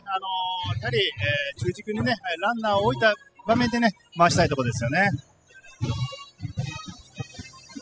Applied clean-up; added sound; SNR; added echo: classical method spectral subtraction.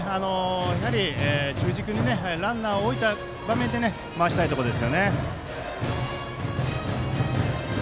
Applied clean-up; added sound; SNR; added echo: none; none; none; none.